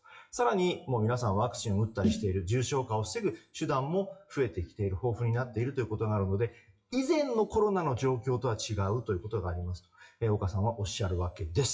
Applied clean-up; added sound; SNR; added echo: classical method WPE with log-MMSE.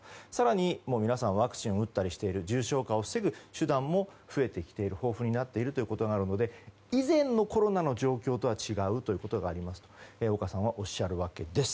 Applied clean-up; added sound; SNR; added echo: none; none; none; none.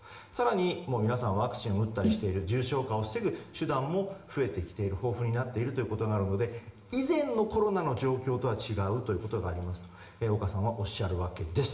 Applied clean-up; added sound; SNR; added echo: none; Snare drum; 7 dB; reverberation time 1.0 s.